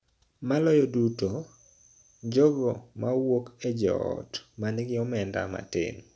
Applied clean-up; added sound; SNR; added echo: none; none; none; none.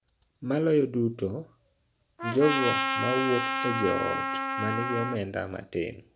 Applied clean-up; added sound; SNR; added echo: none; Trumpet; 1 dB; none.